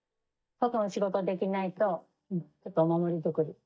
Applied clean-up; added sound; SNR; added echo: neural mask model DeepFilterNet 3.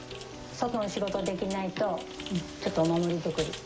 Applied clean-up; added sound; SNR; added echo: none; Computer keyboard; 14 dB; reverberation time 2.4 s.